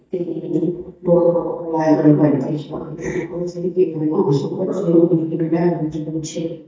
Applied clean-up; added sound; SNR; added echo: neural mask model DeepFilterNet 3.